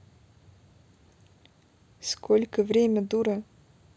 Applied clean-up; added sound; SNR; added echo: none; none; none; none.